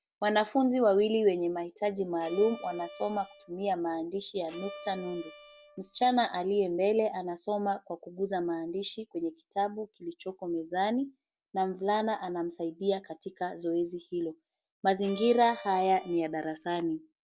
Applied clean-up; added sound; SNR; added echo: none; Bowed string instrument; 17 dB; none.